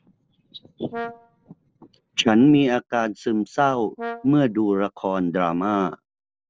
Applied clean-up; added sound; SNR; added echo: neural separator model SepFormer DNS4.